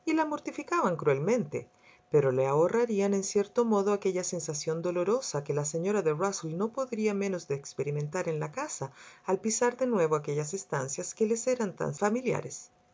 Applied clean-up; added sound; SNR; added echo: none; none; none; none.